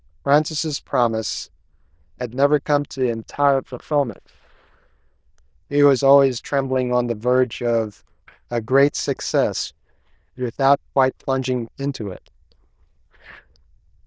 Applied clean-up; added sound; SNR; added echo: neural diffusion model UNIVERSE++.